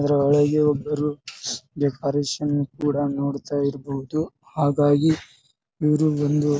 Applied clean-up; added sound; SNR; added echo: none; none; none; none.